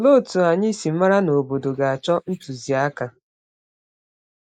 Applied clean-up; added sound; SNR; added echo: neural mask model Resemble Enhance denoiser.